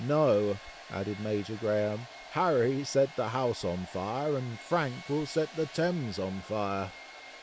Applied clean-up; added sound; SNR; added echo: none; Domestic sounds, home sounds; 17 dB; none.